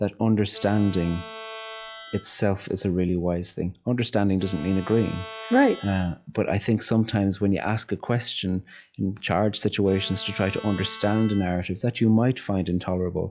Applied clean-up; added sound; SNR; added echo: classical method log-MMSE.